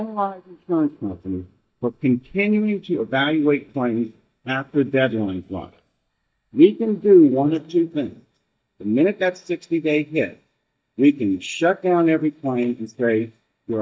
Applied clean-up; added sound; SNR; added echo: neural mask model DeepFilterNet 3.